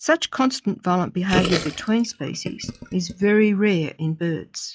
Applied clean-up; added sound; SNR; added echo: classical method log-MMSE.